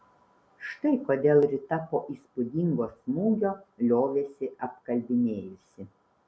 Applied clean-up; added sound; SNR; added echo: none; none; none; none.